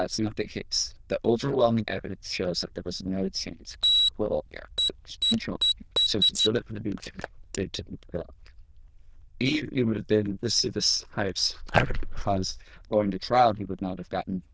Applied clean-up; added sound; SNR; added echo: neural diffusion model UNIVERSE++.